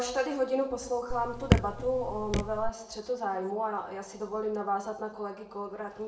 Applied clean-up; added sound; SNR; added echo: none; Raindrop / Drip; -2 dB; reverberation time 0.8 s.